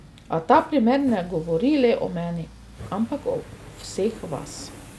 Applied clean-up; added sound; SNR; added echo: none; Fire + Accelerating, revving, vroom; 19 dB; none.